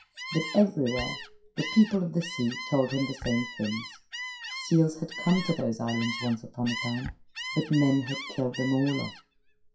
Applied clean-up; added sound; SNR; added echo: classical method WPE with log-MMSE.